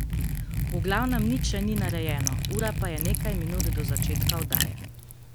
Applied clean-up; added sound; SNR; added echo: none; Liquid; -5 dB; none.